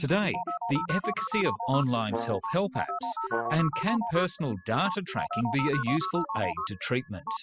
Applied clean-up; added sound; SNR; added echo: classical method spectral subtraction.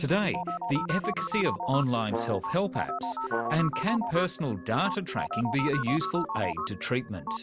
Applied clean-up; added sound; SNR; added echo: none; Brass instrument + Telephone; 4 dB; none.